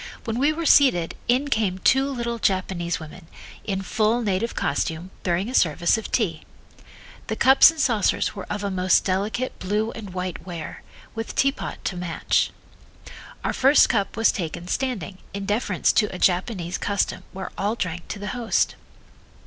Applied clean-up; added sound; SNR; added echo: none; none; none; none.